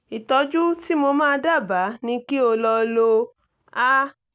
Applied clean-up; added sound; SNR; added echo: none; none; none; none.